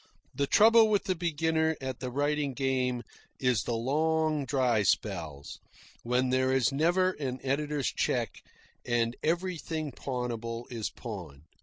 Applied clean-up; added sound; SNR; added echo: none; none; none; none.